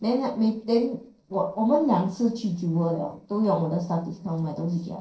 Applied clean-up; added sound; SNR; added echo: neural separator model SepFormer DNS4.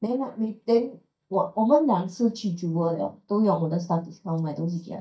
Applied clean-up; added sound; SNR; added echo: neural mask model DeepFilterNet 3.